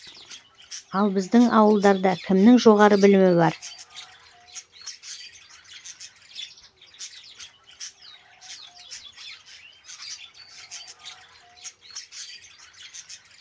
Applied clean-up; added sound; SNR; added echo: none; Chirp, tweet; 19 dB; none.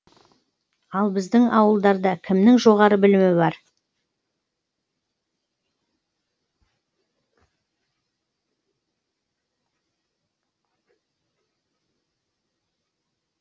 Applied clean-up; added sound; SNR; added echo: none; none; none; none.